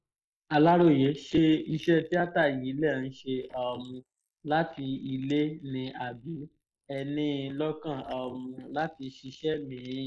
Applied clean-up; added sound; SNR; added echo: neural mask model Resemble Enhance denoiser.